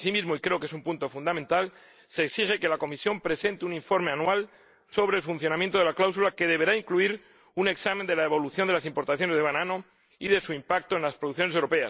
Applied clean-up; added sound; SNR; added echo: neural mask model Resemble Enhance denoiser.